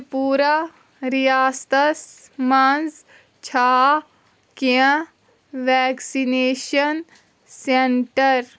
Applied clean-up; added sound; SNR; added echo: none; none; none; none.